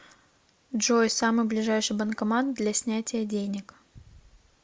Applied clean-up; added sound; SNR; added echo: none; none; none; none.